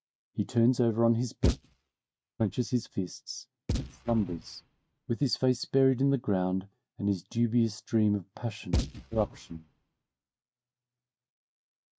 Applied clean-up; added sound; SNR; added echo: neural mask model RNNoise.